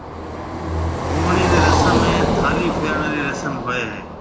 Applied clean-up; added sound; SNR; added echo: none; Car passing by; -5 dB; reverberation time 0.6 s.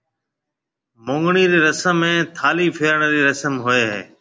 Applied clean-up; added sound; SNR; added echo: none; none; none; none.